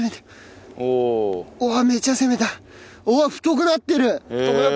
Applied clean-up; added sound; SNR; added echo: none; none; none; none.